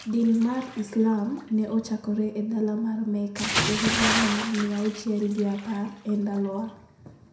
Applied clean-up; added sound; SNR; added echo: none; Bathtub (filling or washing) / Splash, splatter; 6 dB; reverberation time 0.5 s.